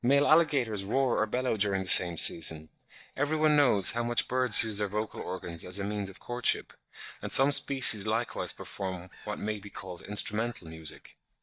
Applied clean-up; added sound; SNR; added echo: neural mask model DeepFilterNet 3.